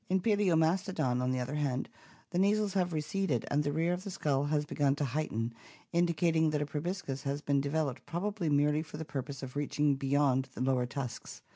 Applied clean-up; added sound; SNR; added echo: none; none; none; none.